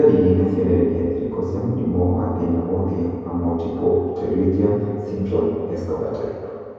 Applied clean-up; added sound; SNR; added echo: none; none; none; reverberation time 2.2 s.